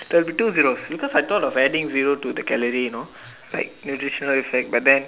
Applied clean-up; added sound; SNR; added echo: none; none; none; none.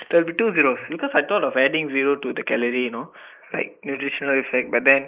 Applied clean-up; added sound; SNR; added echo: neural mask model Resemble Enhance denoiser.